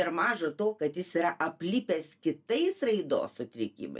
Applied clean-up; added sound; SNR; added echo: none; none; none; none.